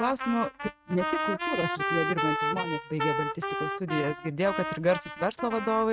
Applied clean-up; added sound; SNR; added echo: neural mask model RNNoise.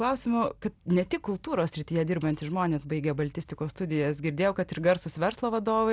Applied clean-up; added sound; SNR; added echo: none; none; none; none.